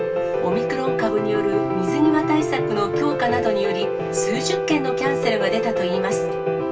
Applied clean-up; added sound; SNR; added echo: none; Piano; -2 dB; reverberation time 0.2 s.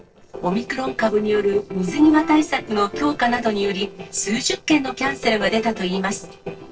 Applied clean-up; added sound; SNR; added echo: neural separator model SepFormer DNS4.